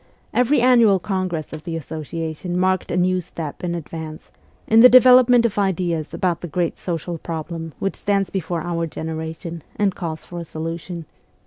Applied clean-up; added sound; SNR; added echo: none; none; none; none.